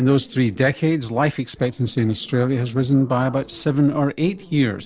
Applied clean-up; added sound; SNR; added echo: neural separator model SepFormer DNS4.